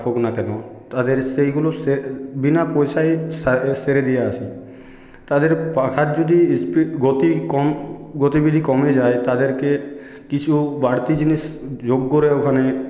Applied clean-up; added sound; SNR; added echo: none; none; none; none.